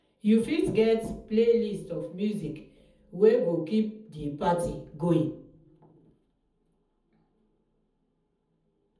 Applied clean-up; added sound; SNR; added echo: none; none; none; reverberation time 0.7 s.